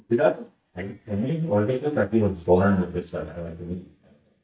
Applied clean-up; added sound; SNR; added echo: neural mask model DeepFilterNet 3.